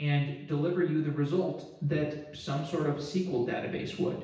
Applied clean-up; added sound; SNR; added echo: none; none; none; reverberation time 0.9 s.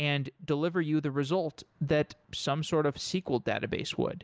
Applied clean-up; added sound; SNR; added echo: none; none; none; none.